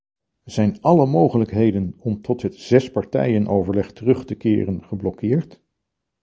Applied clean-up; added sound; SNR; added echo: none; none; none; none.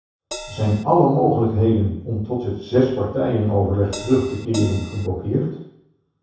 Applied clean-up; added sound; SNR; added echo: none; Crash cymbal; 14 dB; reverberation time 0.7 s.